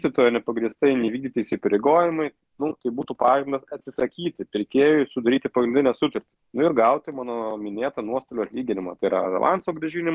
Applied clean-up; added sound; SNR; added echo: none; none; none; none.